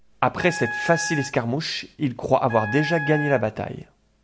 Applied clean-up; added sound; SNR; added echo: none; Wind instrument, woodwind instrument; 9 dB; none.